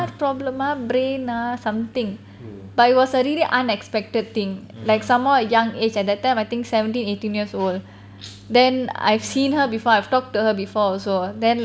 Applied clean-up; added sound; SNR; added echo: none; none; none; none.